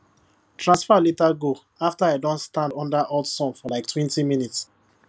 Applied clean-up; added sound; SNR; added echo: none; none; none; none.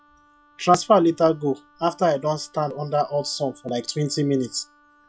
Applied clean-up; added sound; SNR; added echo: classical method log-MMSE.